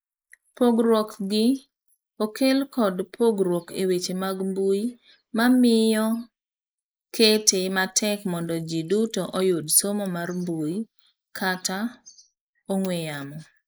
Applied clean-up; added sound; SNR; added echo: neural mask model Resemble Enhance denoiser.